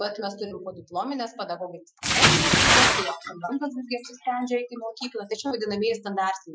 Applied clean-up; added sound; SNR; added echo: classical method Wiener filter.